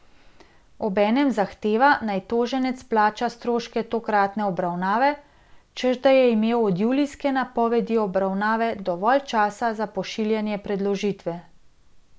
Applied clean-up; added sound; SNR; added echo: none; none; none; none.